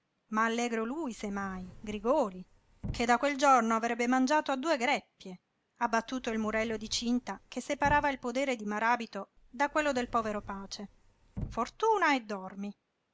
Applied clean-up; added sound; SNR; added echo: none; Sliding door / Slam / Wood; 16 dB; none.